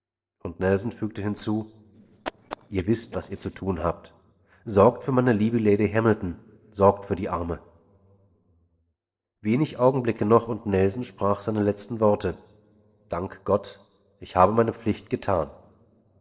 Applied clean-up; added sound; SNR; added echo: neural separator model SepFormer DNS4.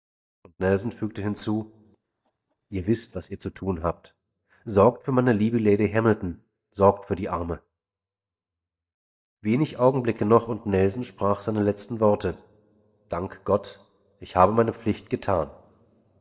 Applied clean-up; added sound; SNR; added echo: neural mask model DeepFilterNet 3.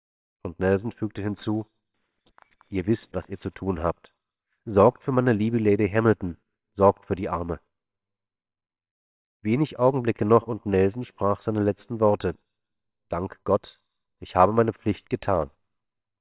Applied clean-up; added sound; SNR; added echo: neural separator model SepFormer WHAMR!.